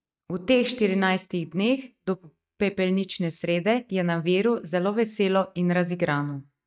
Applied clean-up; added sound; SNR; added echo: neural mask model DeepFilterNet 3.